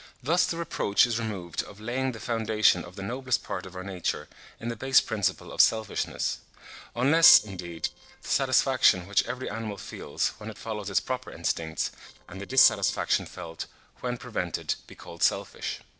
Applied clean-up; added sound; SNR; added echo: neural separator model SepFormer DNS4.